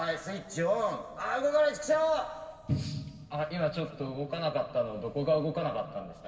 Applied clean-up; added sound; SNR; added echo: none; none; none; reverberation time 2.7 s.